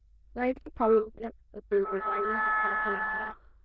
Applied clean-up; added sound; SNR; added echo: neural diffusion model UNIVERSE++.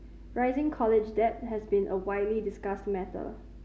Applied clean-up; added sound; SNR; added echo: none; none; none; none.